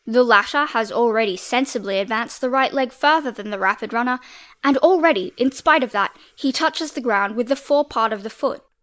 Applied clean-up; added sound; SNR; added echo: neural mask model Resemble Enhance denoiser.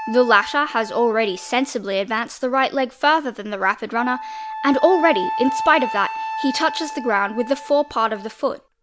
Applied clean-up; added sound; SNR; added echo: none; Wind instrument, woodwind instrument; 10 dB; none.